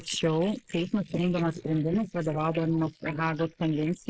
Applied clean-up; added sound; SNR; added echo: neural mask model Resemble Enhance denoiser.